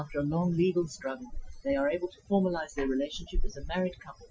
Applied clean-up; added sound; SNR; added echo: classical method Wiener filter.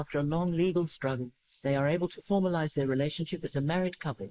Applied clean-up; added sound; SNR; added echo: neural mask model Resemble Enhance denoiser.